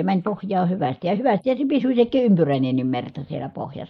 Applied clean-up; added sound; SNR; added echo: neural mask model Resemble Enhance denoiser.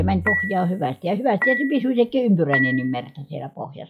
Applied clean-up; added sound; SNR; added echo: classical method log-MMSE.